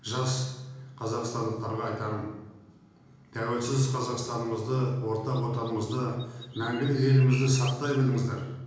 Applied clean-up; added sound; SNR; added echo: none; Chirp, tweet; 17 dB; reverberation time 1.0 s.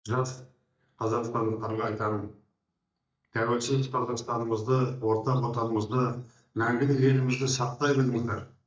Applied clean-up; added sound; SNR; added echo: neural mask model DeepFilterNet 3.